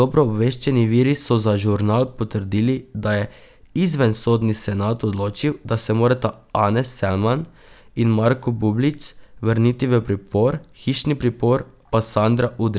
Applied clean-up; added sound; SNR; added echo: none; none; none; none.